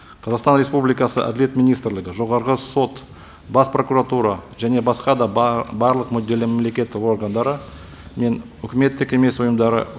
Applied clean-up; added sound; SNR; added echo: none; none; none; none.